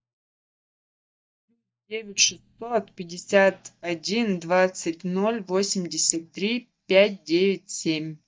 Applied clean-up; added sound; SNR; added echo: neural mask model DeepFilterNet 3.